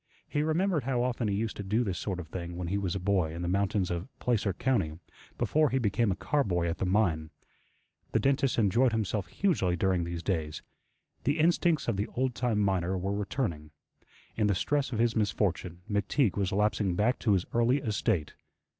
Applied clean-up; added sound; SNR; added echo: none; none; none; none.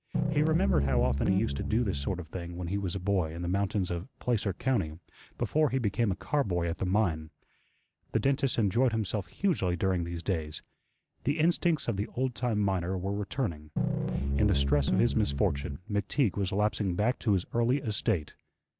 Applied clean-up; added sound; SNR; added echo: none; Piano; 0 dB; none.